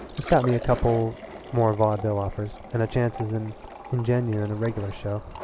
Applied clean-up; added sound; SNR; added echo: none; Subway, metro, underground + Liquid; 14 dB; none.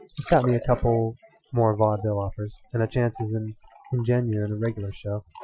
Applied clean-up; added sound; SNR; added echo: classical method Wiener filter.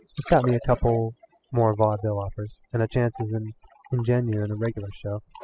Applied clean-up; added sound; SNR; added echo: classical method spectral subtraction.